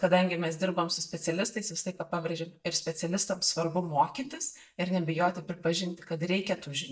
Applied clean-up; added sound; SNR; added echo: neural mask model DeepFilterNet 3.